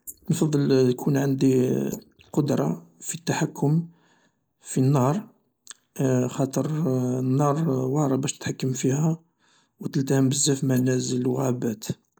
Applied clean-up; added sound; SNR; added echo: neural mask model Resemble Enhance denoiser.